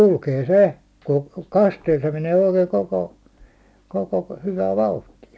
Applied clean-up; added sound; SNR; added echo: none; none; none; none.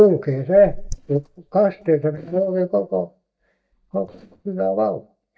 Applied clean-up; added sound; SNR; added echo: neural mask model DeepFilterNet 3.